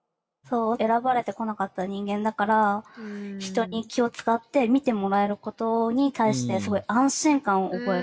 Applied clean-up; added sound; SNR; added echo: none; none; none; none.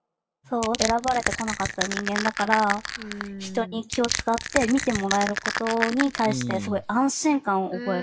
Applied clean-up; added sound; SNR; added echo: none; Crushing; 5 dB; none.